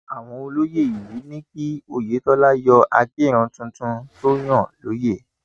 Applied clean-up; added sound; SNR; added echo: neural mask model RNNoise.